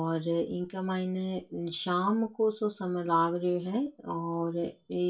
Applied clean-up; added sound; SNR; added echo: none; none; none; reverberation time 0.2 s.